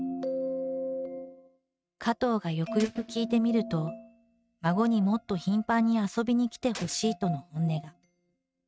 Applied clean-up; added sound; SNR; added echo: neural mask model RNNoise.